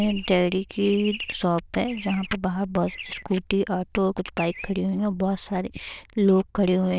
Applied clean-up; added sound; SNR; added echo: neural diffusion model UNIVERSE++.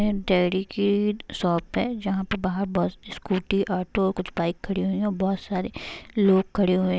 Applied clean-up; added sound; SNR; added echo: none; none; none; none.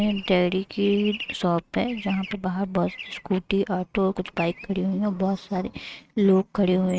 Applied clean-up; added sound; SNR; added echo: neural mask model RNNoise.